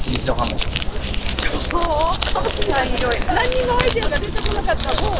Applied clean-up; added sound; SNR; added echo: none; Crumpling, crinkling; -1 dB; none.